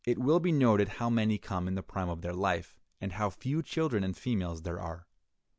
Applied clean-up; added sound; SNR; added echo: none; none; none; none.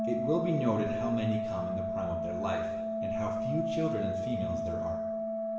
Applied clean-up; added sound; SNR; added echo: none; Organ; -1 dB; reverberation time 1.0 s.